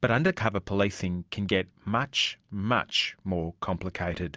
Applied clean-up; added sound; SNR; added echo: none; none; none; none.